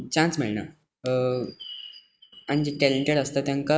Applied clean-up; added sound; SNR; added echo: neural mask model RNNoise.